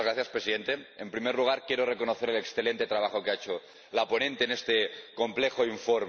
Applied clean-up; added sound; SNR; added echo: none; none; none; none.